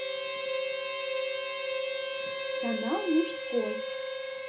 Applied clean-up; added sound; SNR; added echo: none; Harmonica; -2 dB; reverberation time 0.3 s.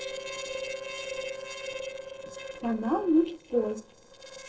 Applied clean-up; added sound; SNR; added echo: neural separator model SepFormer DNS4.